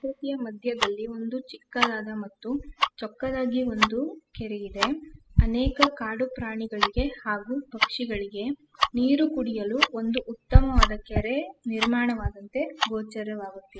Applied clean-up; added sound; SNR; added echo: classical method spectral subtraction.